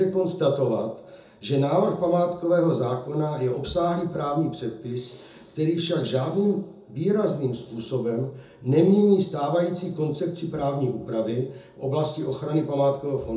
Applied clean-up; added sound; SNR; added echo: none; none; none; reverberation time 0.5 s.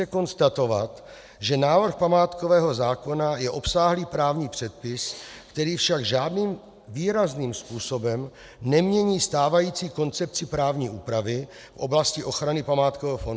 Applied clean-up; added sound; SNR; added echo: none; none; none; none.